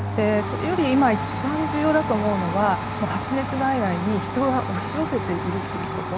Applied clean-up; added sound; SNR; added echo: none; Domestic sounds, home sounds; 4 dB; none.